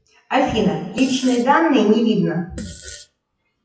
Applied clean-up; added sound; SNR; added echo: classical method WPE with log-MMSE.